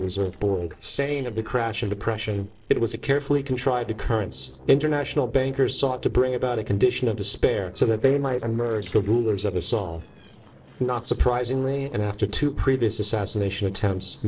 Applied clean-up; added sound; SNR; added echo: neural separator model SepFormer DNS4.